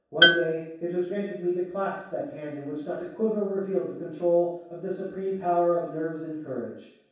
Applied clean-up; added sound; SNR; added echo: none; Tools; -1 dB; reverberation time 0.7 s.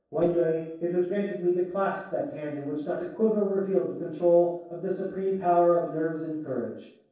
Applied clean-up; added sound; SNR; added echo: neural separator model SepFormer DNS4.